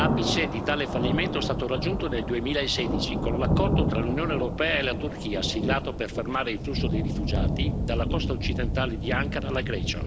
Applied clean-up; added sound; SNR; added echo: none; Thunder; -2 dB; none.